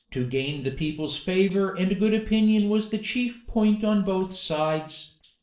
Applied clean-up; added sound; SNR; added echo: neural separator model SepFormer DNS4.